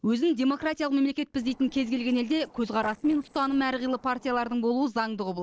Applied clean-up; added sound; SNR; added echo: neural separator model SepFormer DNS4.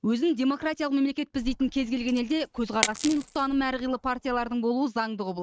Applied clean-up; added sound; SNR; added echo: neural mask model RNNoise.